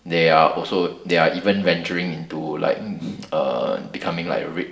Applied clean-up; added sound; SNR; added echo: none; none; none; reverberation time 0.7 s.